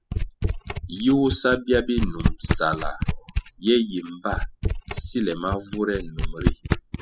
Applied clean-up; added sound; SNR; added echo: classical method spectral subtraction.